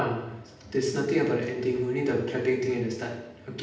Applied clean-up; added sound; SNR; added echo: none; none; none; reverberation time 0.8 s.